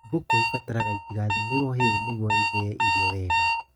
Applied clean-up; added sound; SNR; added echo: neural mask model RNNoise.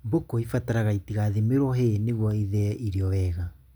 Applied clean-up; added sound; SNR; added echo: none; none; none; none.